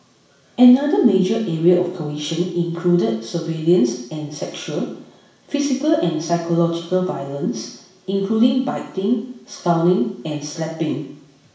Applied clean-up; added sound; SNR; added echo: none; none; none; reverberation time 0.7 s.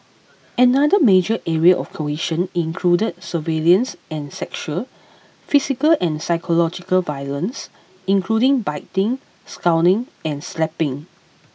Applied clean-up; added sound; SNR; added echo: none; none; none; none.